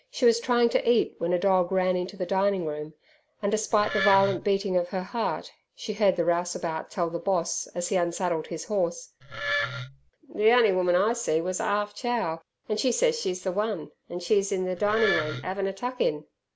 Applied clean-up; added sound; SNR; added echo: none; Wood; 5 dB; none.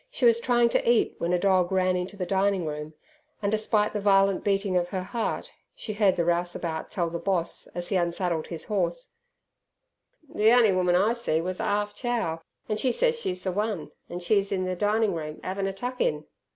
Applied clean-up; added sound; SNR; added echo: none; none; none; none.